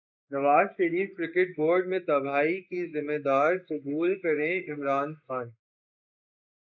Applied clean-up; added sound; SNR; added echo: neural mask model Resemble Enhance denoiser.